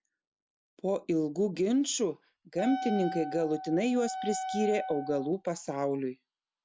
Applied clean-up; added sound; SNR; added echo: none; Wind instrument, woodwind instrument; 7 dB; none.